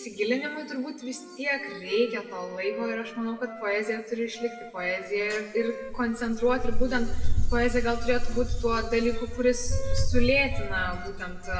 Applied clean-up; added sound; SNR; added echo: none; Wind instrument, woodwind instrument; 18 dB; reverberation time 1.3 s.